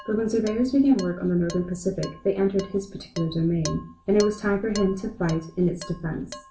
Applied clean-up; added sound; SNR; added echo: none; Dishes, pots, and pans; 17 dB; reverberation time 0.4 s.